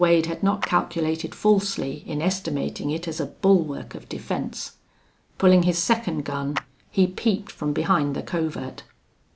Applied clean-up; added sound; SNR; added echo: none; Clapping; 15 dB; none.